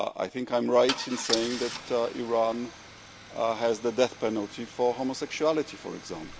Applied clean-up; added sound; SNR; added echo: none; Idling / Engine starting / Car; 12 dB; none.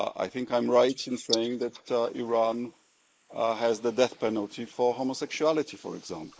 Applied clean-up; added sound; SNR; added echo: neural mask model Resemble Enhance denoiser.